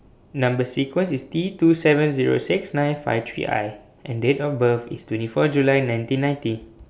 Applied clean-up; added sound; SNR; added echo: none; none; none; none.